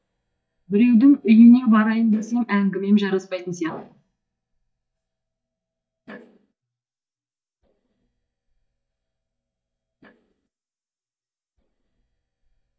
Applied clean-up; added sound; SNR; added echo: neural mask model DeepFilterNet 3.